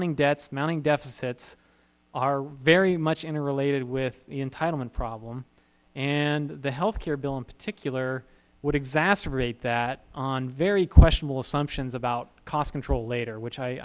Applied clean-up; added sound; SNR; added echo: none; none; none; none.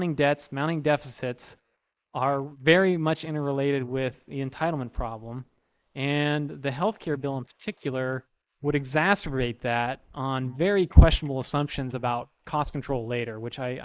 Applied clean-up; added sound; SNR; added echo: neural mask model Resemble Enhance denoiser.